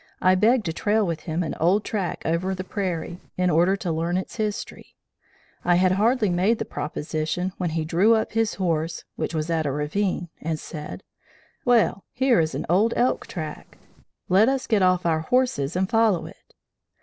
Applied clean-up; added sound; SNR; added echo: neural separator model SepFormer DNS4.